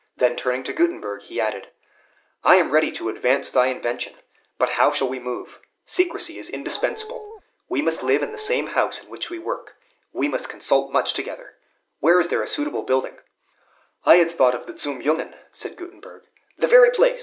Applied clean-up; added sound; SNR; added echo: none; Dog; 13 dB; none.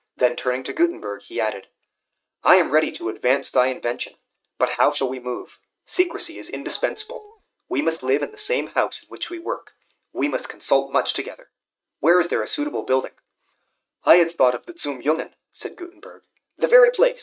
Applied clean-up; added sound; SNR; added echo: neural mask model RNNoise.